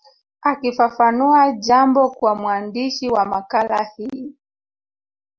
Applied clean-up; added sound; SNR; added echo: none; none; none; none.